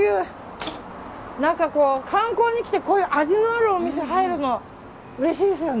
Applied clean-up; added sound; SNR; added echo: none; none; none; none.